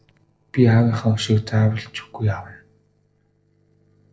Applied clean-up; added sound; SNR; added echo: neural separator model SepFormer DNS4.